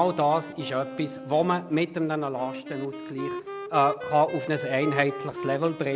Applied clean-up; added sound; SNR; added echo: none; Wind instrument, woodwind instrument; 10 dB; none.